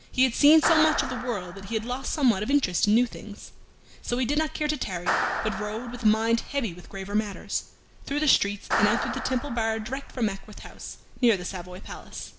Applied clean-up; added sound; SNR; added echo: none; Clapping; 8 dB; none.